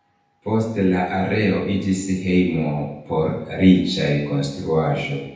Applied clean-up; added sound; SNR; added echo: none; none; none; reverberation time 0.8 s.